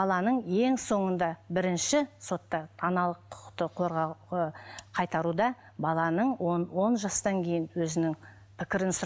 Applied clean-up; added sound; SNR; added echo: none; none; none; none.